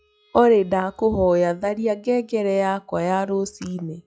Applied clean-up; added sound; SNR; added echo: classical method log-MMSE.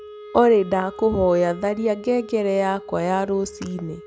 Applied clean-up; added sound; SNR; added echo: none; Wind instrument, woodwind instrument; 18 dB; none.